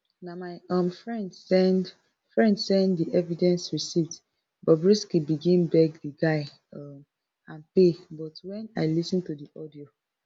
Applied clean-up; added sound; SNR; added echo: none; none; none; none.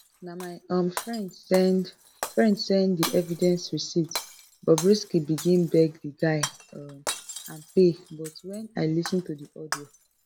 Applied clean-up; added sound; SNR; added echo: none; Shatter; 13 dB; none.